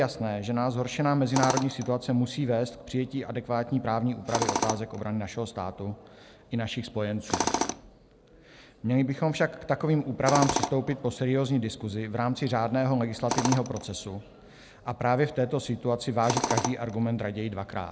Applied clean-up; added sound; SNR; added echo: none; Tools; 8 dB; none.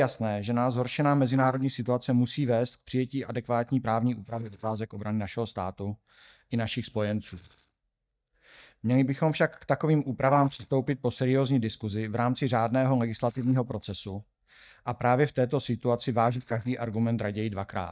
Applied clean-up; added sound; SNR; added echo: neural mask model DeepFilterNet 3.